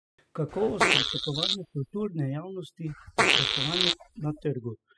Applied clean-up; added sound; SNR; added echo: classical method spectral subtraction.